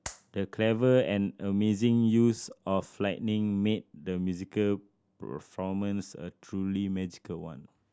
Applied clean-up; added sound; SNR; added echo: none; Clapping; 14 dB; none.